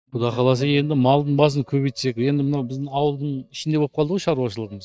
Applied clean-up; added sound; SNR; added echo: neural mask model DeepFilterNet 3.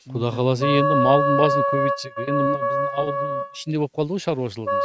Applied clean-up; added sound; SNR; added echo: neural mask model RNNoise.